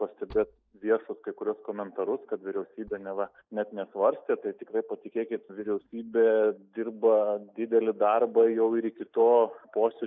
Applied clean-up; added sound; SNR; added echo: neural mask model DeepFilterNet 3.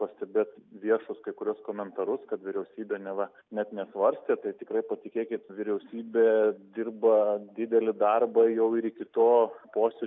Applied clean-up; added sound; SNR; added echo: none; none; none; none.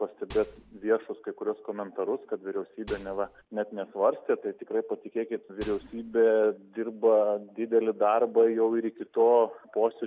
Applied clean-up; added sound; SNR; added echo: none; Microwave oven; 18 dB; none.